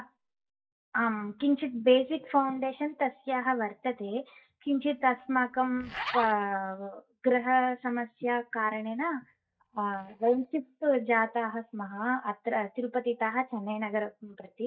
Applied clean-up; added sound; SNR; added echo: neural mask model DeepFilterNet 3.